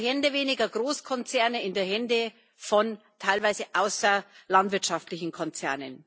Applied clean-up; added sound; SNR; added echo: none; none; none; none.